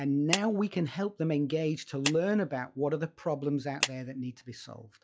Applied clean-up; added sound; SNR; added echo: classical method log-MMSE.